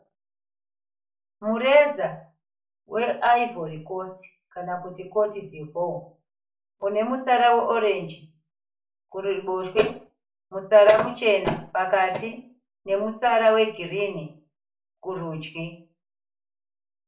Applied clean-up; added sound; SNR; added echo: none; none; none; reverberation time 0.3 s.